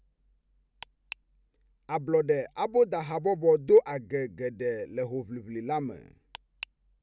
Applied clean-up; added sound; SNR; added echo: none; none; none; none.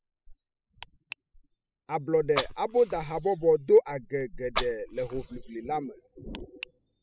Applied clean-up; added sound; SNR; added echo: classical method spectral subtraction.